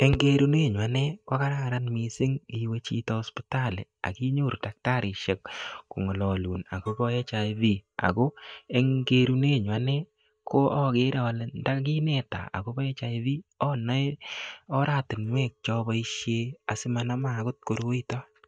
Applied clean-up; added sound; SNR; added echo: neural mask model DeepFilterNet 3.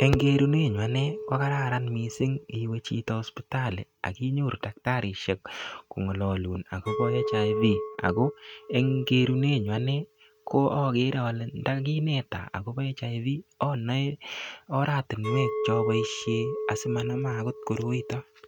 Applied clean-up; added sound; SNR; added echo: neural mask model RNNoise.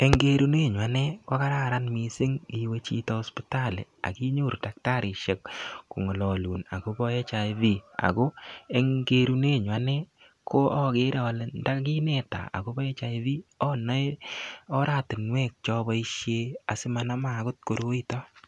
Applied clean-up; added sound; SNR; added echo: none; none; none; none.